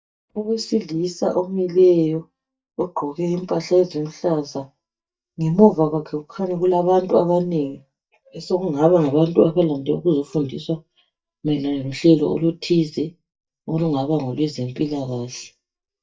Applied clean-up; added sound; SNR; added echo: neural mask model DeepFilterNet 3.